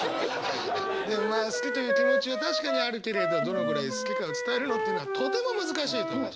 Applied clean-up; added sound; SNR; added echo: none; Wind instrument, woodwind instrument; 0 dB; none.